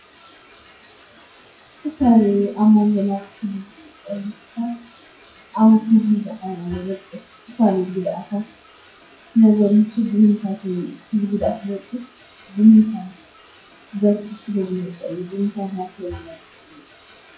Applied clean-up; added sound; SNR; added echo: classical method WPE with log-MMSE.